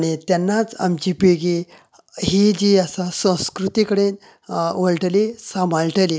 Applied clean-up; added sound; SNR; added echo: none; none; none; none.